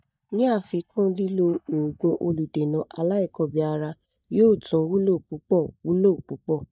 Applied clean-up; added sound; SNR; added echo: neural mask model DeepFilterNet 3.